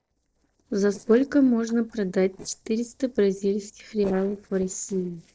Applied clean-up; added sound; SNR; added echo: neural separator model SepFormer DNS4.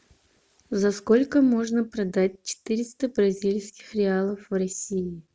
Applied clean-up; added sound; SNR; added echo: none; none; none; none.